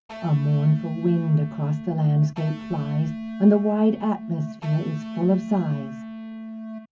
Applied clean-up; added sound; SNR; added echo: none; Electric guitar; 11 dB; reverberation time 0.3 s.